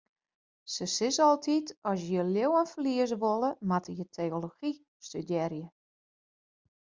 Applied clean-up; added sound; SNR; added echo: none; none; none; none.